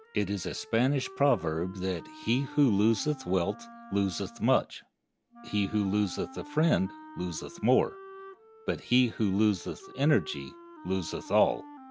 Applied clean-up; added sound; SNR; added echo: none; Wind instrument, woodwind instrument; 19 dB; none.